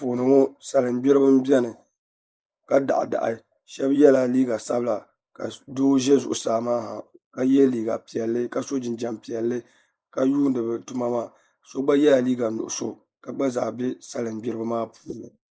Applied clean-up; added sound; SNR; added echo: neural mask model Resemble Enhance denoiser.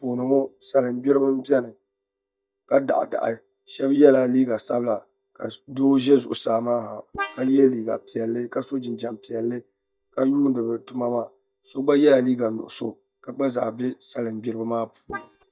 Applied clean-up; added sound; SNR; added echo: neural mask model DeepFilterNet 3.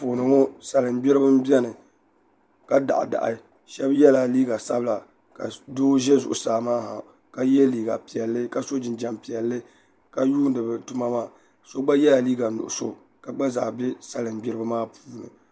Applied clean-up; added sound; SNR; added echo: none; none; none; none.